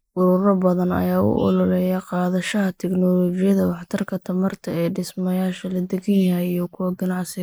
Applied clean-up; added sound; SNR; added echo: neural mask model Resemble Enhance denoiser.